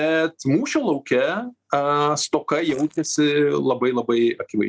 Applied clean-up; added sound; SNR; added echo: neural mask model DeepFilterNet 3.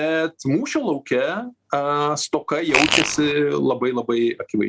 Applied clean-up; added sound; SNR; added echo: none; Fart; -1 dB; none.